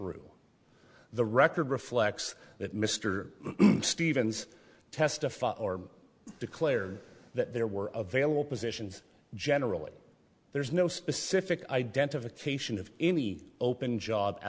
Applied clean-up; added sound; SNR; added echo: none; none; none; none.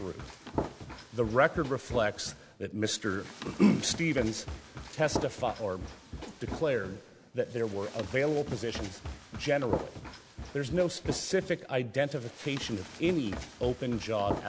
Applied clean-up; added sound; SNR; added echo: none; Run; 10 dB; none.